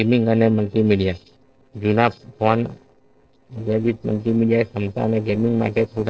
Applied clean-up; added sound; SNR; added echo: neural separator model SepFormer DNS4.